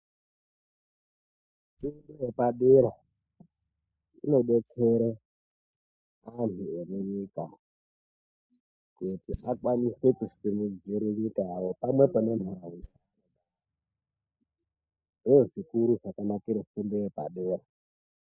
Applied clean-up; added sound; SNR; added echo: neural mask model DeepFilterNet 3.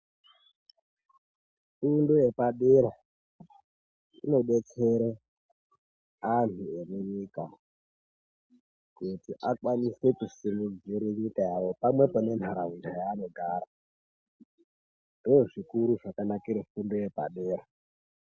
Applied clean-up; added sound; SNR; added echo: none; none; none; none.